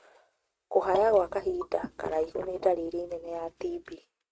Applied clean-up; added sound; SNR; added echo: neural mask model RNNoise.